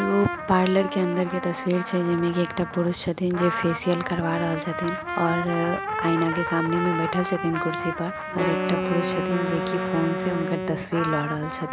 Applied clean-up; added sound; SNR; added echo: none; Wind instrument, woodwind instrument + Trumpet; 4 dB; none.